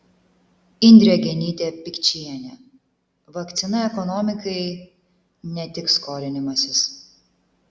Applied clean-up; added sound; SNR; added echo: none; none; none; none.